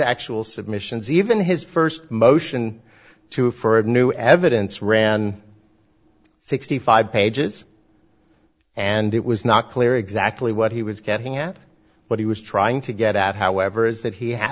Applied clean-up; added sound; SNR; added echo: none; none; none; none.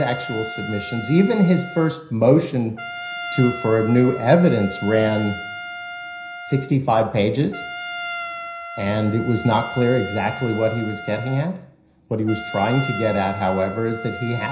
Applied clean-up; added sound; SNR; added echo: none; Trumpet; 12 dB; reverberation time 0.5 s.